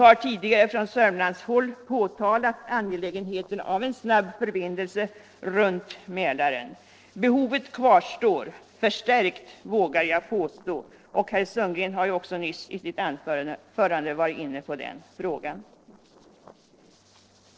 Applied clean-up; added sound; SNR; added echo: neural separator model SepFormer DNS4.